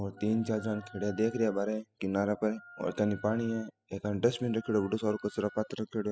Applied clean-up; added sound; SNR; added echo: classical method spectral subtraction.